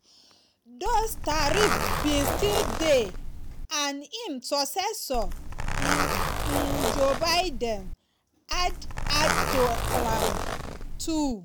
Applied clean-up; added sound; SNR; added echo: none; Zipper (clothing); -1 dB; none.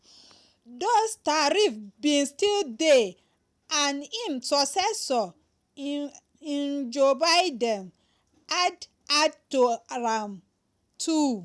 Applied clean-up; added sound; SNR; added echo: none; none; none; none.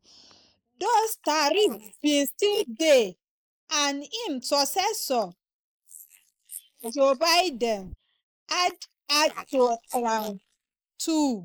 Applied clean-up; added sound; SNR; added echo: neural mask model Resemble Enhance denoiser.